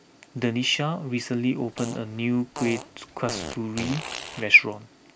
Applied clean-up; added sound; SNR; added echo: none; Fart; 11 dB; none.